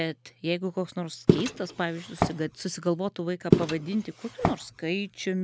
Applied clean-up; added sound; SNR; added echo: none; Walk, footsteps; -2 dB; none.